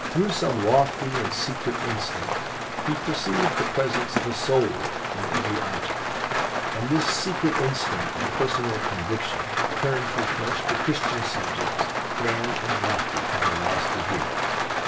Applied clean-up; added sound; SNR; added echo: none; Rain; -1 dB; reverberation time 0.2 s.